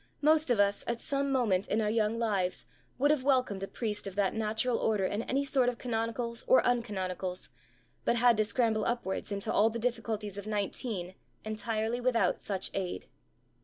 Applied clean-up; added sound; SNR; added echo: none; none; none; none.